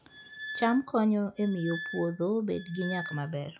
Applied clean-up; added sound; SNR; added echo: classical method log-MMSE.